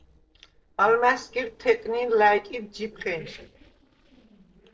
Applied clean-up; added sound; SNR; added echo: neural separator model SepFormer DNS4.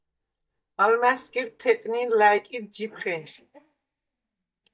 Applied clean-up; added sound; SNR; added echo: neural mask model DeepFilterNet 3.